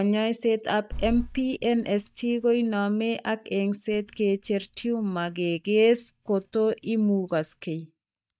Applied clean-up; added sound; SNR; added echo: neural mask model DeepFilterNet 3.